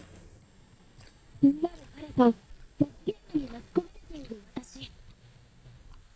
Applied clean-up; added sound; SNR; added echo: neural mask model DeepFilterNet 3.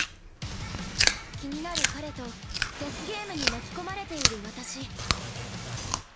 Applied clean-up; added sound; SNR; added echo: none; Chewing, mastication; -4 dB; none.